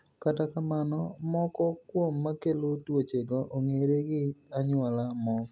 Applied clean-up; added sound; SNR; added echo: none; none; none; none.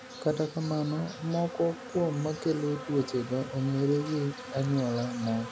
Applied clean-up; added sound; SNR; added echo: none; Insect; 12 dB; none.